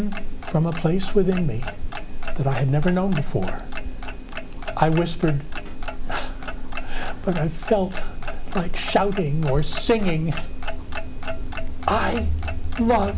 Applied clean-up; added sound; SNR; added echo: none; Clock; -1 dB; none.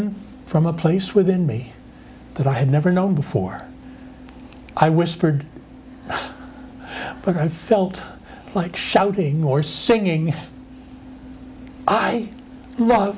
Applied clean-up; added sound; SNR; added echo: none; none; none; none.